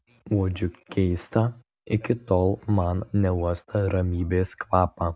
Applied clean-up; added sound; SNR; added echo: none; none; none; none.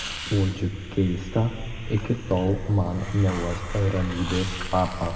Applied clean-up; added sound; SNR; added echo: none; Hiss; 9 dB; reverberation time 1.8 s.